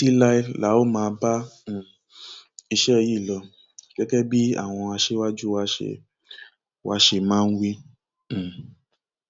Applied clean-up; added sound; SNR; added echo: none; none; none; none.